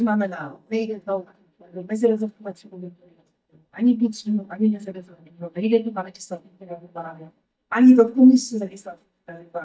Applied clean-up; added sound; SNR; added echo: neural mask model DeepFilterNet 3.